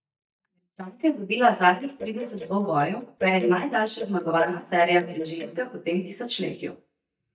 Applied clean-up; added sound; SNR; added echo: neural mask model DeepFilterNet 3.